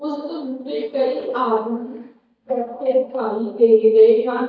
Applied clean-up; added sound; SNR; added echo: neural mask model DeepFilterNet 3.